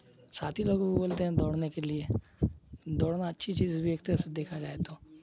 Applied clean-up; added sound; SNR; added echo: none; none; none; none.